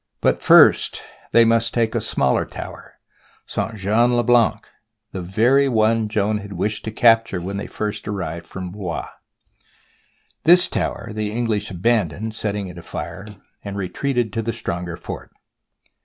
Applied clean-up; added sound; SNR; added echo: none; none; none; none.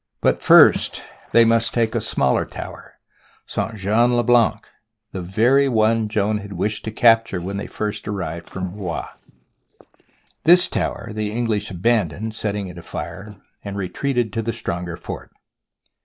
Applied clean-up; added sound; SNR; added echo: neural mask model Resemble Enhance denoiser.